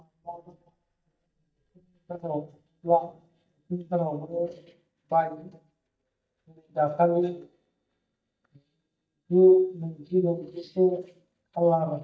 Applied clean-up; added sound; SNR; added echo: neural mask model DeepFilterNet 3.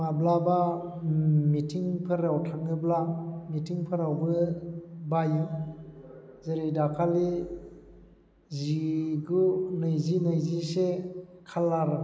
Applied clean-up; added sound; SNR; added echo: none; none; none; none.